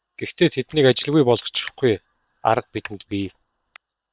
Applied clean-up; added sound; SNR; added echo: neural separator model SepFormer WHAM!.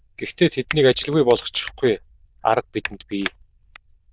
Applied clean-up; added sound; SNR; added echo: neural diffusion model UNIVERSE++.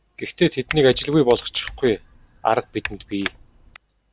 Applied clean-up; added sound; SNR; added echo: none; Typing; 14 dB; none.